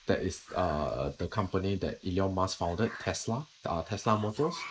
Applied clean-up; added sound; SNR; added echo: neural mask model Resemble Enhance denoiser.